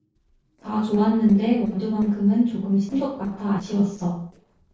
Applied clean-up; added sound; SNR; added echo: neural separator model SepFormer DNS4.